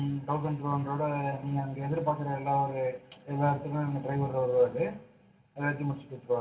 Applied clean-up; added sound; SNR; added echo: none; none; none; reverberation time 0.7 s.